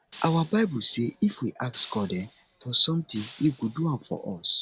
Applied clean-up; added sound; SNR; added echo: none; Shatter; 20 dB; none.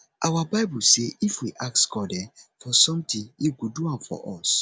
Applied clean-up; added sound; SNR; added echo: none; none; none; none.